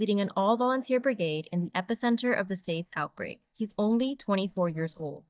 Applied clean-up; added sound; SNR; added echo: neural mask model DeepFilterNet 3.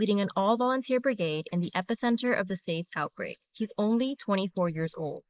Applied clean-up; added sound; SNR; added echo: neural mask model Resemble Enhance denoiser.